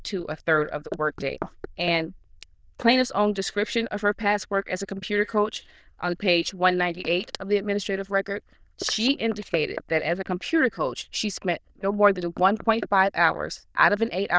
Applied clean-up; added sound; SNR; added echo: neural diffusion model UNIVERSE++.